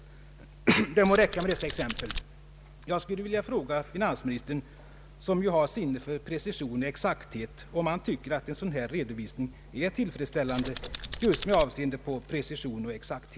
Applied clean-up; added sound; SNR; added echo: none; Tools; 1 dB; none.